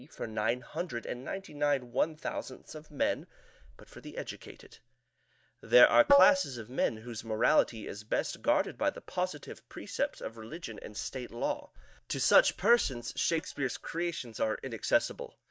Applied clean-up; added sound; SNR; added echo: neural mask model DeepFilterNet 3.